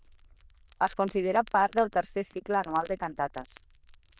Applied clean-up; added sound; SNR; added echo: neural diffusion model UNIVERSE++.